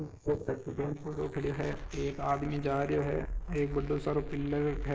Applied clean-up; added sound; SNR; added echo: neural mask model Resemble Enhance denoiser.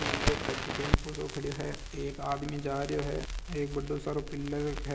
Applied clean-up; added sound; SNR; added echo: none; Crackle; 0 dB; none.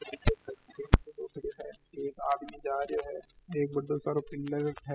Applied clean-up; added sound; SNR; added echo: classical method spectral subtraction.